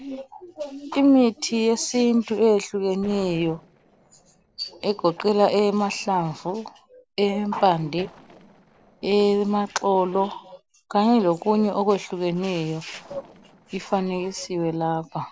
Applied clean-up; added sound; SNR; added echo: neural separator model SepFormer DNS4.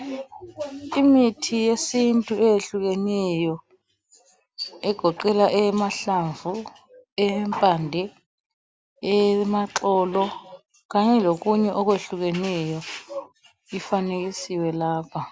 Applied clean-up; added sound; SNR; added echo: none; none; none; none.